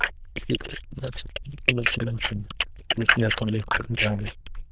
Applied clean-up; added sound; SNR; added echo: neural diffusion model UNIVERSE++.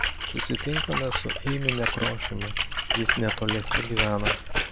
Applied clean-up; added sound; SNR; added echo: none; Splash, splatter; -3 dB; none.